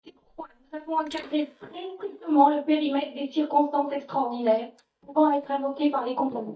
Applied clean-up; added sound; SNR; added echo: neural mask model DeepFilterNet 3.